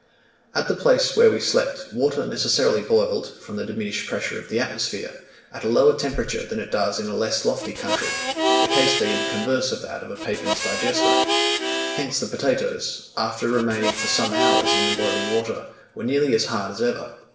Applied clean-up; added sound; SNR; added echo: none; Harmonica; -1 dB; reverberation time 0.7 s.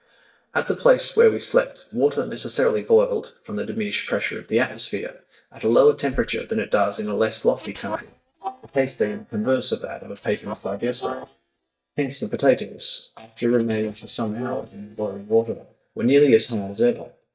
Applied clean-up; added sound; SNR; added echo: neural mask model DeepFilterNet 3.